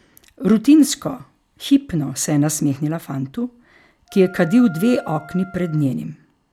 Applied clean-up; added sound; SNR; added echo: none; Wind instrument, woodwind instrument; 20 dB; none.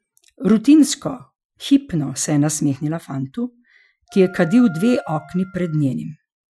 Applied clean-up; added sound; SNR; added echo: classical method Wiener filter.